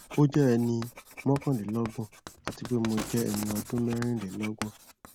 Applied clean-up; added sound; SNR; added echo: none; Writing + Drawer open or close / Wood; 13 dB; none.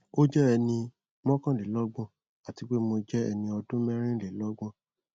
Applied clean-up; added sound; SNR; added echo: none; none; none; none.